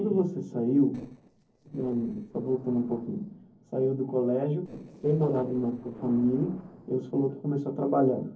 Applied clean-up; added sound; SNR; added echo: neural separator model SepFormer DNS4.